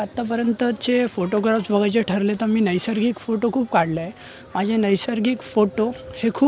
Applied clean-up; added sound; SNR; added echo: none; none; none; none.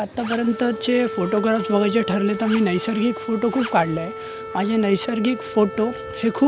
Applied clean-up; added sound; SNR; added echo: none; Wind instrument, woodwind instrument + Zipper (clothing); 11 dB; none.